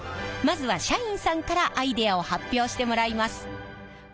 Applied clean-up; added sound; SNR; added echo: none; none; none; none.